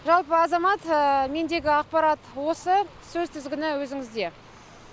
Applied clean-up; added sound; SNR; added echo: none; none; none; none.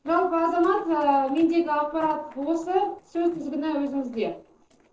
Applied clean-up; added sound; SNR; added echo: neural separator model SepFormer DNS4.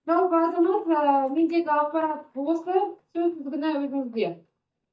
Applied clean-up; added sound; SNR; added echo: neural mask model DeepFilterNet 3.